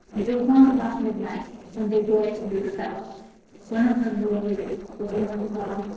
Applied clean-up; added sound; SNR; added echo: neural separator model SepFormer DNS4.